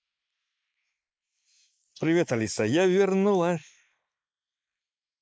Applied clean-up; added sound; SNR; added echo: neural mask model Resemble Enhance denoiser.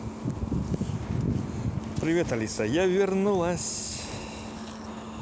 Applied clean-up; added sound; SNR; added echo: none; Train; 17 dB; none.